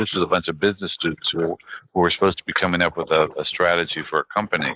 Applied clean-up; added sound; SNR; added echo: neural mask model Resemble Enhance denoiser.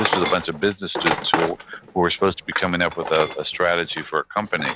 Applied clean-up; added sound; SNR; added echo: none; Tools; 5 dB; none.